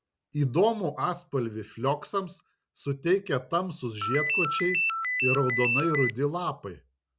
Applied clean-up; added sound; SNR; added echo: none; Ringtone; -1 dB; none.